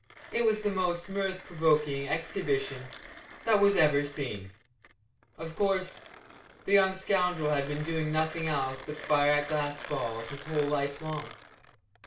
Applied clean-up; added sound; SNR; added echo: none; Mechanisms; 16 dB; reverberation time 0.1 s.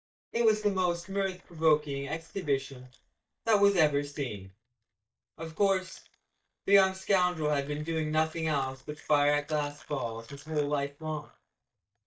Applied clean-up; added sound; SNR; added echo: neural mask model DeepFilterNet 3.